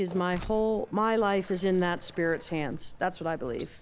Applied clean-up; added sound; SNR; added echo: none; Water + Mechanisms; 15 dB; none.